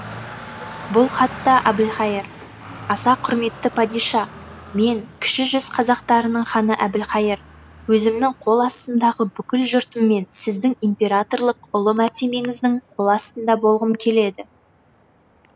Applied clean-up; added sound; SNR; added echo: none; Traffic noise, roadway noise; 19 dB; none.